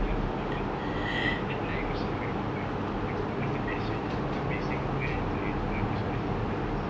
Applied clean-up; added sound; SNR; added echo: none; none; none; none.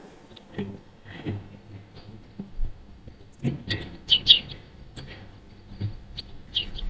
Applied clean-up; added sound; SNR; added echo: neural mask model DeepFilterNet 3.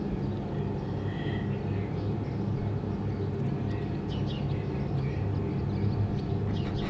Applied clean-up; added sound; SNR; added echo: none; Bird vocalization, bird call, bird song; 14 dB; reverberation time 0.6 s.